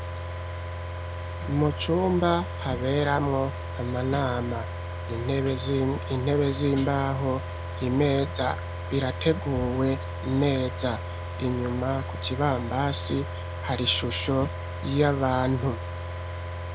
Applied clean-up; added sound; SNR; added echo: none; Car; 6 dB; none.